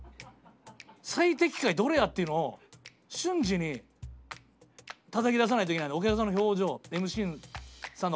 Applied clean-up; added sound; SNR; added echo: none; none; none; none.